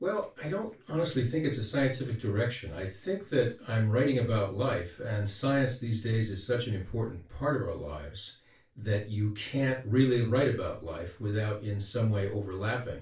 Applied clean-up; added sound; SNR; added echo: none; none; none; reverberation time 0.2 s.